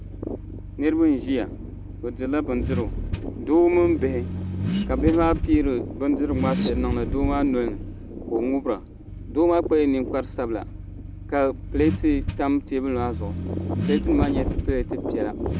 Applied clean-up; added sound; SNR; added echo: none; Accelerating, revving, vroom / Car; 6 dB; none.